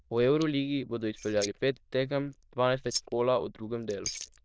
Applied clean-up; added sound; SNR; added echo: neural diffusion model UNIVERSE++.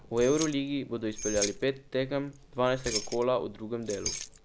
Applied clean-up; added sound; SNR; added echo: none; Keys jangling; 9 dB; none.